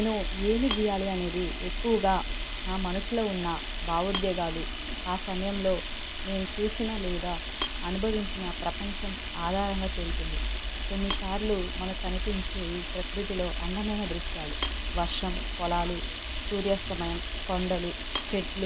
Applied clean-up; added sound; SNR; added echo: none; Camera; 0 dB; none.